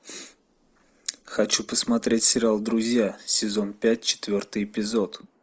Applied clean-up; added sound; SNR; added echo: neural mask model Resemble Enhance denoiser.